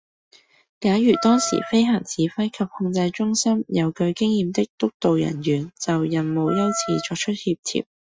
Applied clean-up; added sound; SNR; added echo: classical method Wiener filter.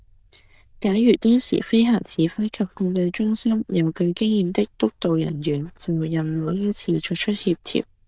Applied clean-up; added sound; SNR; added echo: neural diffusion model UNIVERSE++.